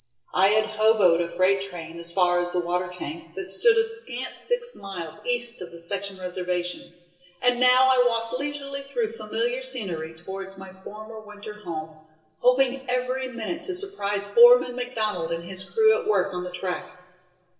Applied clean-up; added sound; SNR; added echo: none; Cricket; 18 dB; reverberation time 1.6 s.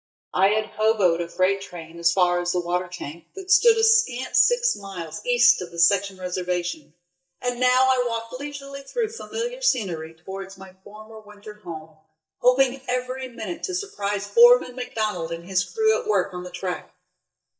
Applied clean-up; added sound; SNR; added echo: neural mask model DeepFilterNet 3.